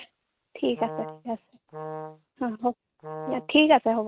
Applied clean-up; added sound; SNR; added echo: neural mask model RNNoise.